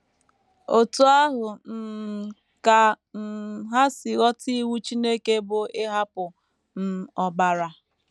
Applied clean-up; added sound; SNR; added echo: none; none; none; none.